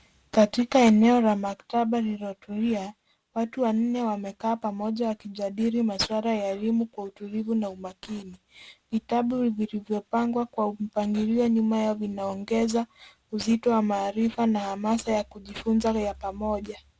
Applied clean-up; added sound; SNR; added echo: none; none; none; none.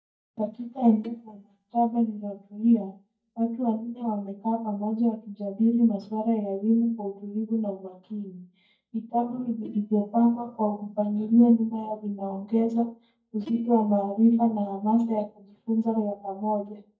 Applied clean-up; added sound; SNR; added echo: neural mask model DeepFilterNet 3.